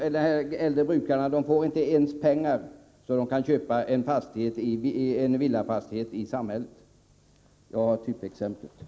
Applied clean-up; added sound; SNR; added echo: none; none; none; none.